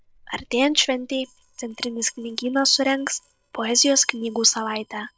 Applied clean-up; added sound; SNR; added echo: neural separator model SepFormer DNS4.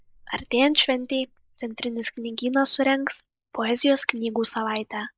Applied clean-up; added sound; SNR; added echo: neural mask model Resemble Enhance denoiser.